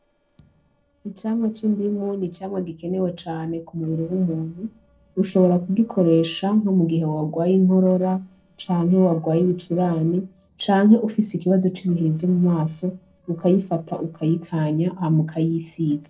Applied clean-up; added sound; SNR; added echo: neural separator model SepFormer DNS4.